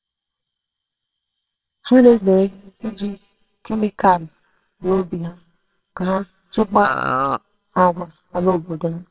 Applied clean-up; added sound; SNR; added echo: neural separator model SepFormer WHAMR!.